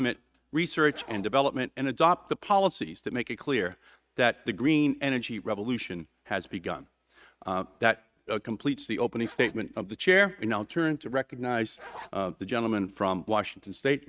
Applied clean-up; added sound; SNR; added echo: neural mask model RNNoise.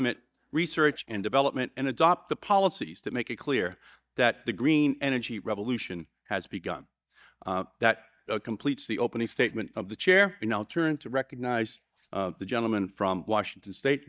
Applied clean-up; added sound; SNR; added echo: neural mask model DeepFilterNet 3.